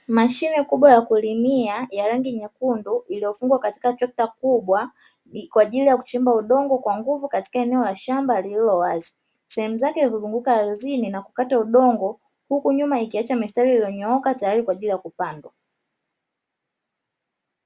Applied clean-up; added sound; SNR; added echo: none; none; none; none.